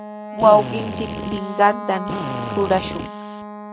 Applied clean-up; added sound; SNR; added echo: none; Wind instrument, woodwind instrument + Drill; 7 dB; none.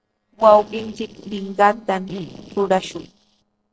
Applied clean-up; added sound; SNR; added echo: neural separator model SepFormer DNS4.